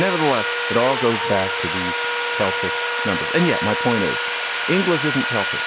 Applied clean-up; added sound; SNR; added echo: none; Sawing; 0 dB; none.